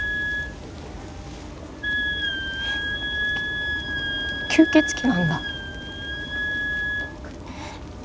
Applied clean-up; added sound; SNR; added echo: none; Wind instrument, woodwind instrument; 1 dB; none.